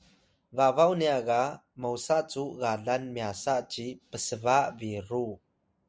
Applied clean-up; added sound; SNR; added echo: none; none; none; none.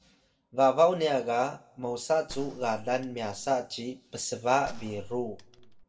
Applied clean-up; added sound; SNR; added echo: none; Gunshot, gunfire; 14 dB; reverberation time 0.5 s.